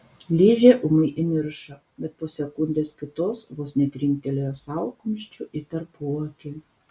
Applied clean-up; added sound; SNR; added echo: none; none; none; none.